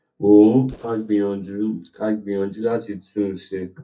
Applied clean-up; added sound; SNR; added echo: neural mask model DeepFilterNet 3.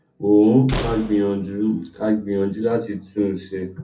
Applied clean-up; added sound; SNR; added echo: none; Slam; 10 dB; reverberation time 0.3 s.